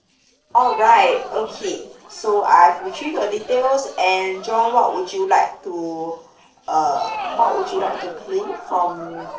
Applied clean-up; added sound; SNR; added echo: neural separator model SepFormer DNS4.